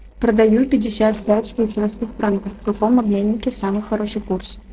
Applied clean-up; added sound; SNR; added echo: neural separator model SepFormer DNS4.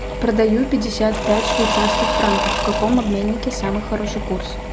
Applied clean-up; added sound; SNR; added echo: none; Engine / Drill / Mechanisms; 3 dB; none.